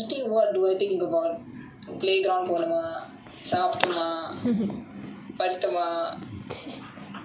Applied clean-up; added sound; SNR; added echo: none; none; none; none.